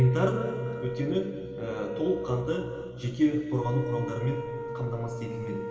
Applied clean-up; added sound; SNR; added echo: none; Wind instrument, woodwind instrument; 8 dB; reverberation time 2.6 s.